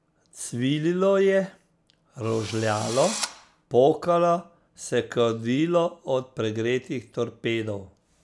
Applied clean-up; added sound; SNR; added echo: none; Drill; 10 dB; none.